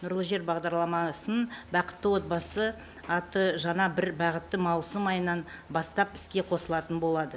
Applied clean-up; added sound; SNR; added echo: none; none; none; none.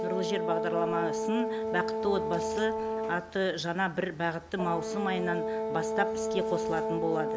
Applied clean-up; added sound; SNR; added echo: none; Brass instrument; 0 dB; none.